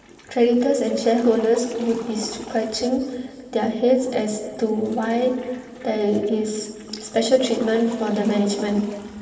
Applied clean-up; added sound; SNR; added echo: none; Toilet flush / Water; 19 dB; reverberation time 2.7 s.